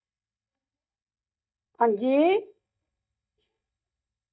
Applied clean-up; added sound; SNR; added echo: neural mask model DeepFilterNet 3.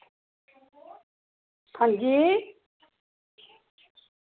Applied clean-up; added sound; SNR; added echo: none; none; none; none.